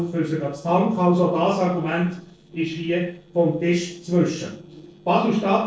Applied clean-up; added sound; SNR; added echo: neural separator model SepFormer DNS4.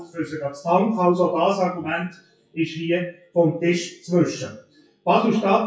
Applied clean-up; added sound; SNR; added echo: classical method WPE with log-MMSE.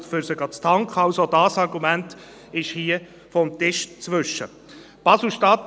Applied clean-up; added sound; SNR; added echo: none; none; none; none.